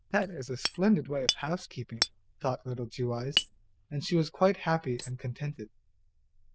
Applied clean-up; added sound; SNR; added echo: neural diffusion model UNIVERSE++.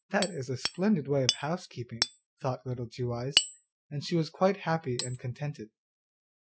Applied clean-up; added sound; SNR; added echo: none; Hammer; 5 dB; none.